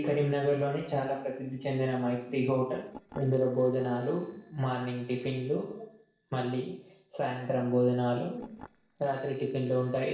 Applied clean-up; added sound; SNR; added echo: neural separator model SepFormer DNS4.